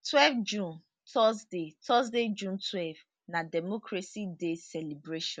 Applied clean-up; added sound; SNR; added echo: none; none; none; none.